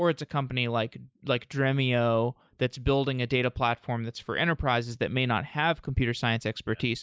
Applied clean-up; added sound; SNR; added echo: none; none; none; none.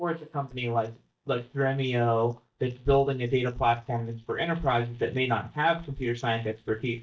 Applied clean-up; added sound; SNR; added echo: neural mask model DeepFilterNet 3.